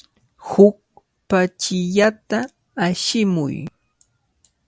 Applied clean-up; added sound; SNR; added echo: none; none; none; none.